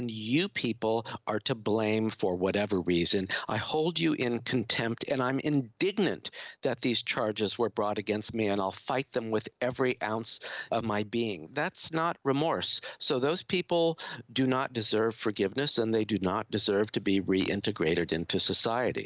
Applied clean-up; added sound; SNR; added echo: none; none; none; none.